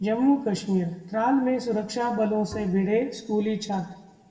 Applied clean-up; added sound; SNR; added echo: none; Bowed string instrument; 20 dB; reverberation time 0.9 s.